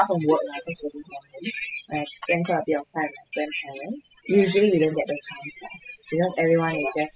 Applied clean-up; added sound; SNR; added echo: classical method spectral subtraction.